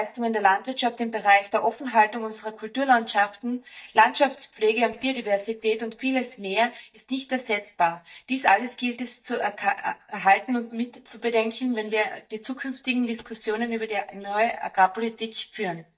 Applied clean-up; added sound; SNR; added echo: neural mask model DeepFilterNet 3.